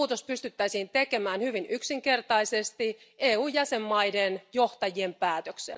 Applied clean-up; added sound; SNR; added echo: none; none; none; none.